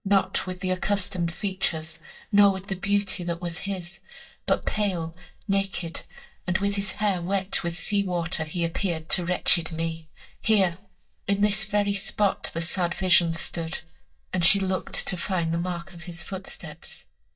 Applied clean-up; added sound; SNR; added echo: neural mask model DeepFilterNet 3.